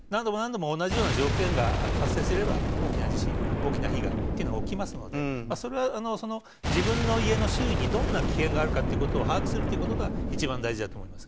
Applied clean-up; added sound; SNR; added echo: none; Boom; -3 dB; none.